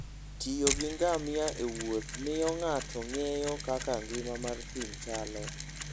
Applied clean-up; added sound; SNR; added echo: none; Mechanisms; 2 dB; none.